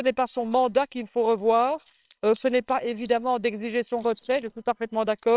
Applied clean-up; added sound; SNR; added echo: neural separator model SepFormer WHAMR!.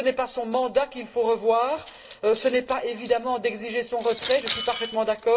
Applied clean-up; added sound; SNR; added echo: none; Cutlery, silverware; 13 dB; reverberation time 0.9 s.